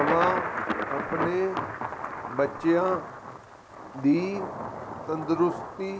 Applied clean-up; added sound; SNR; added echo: none; Thunder; 5 dB; none.